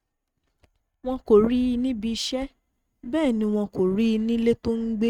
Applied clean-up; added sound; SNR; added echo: neural mask model RNNoise.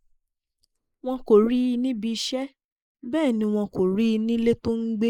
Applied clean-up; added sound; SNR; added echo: neural mask model Resemble Enhance denoiser.